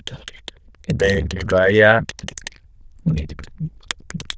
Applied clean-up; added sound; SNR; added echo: neural diffusion model UNIVERSE++.